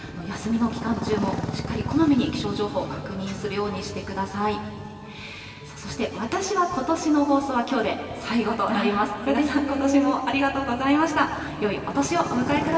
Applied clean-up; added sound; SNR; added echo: none; Motorcycle; 12 dB; reverberation time 2.6 s.